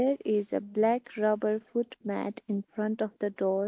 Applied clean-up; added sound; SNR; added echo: none; none; none; none.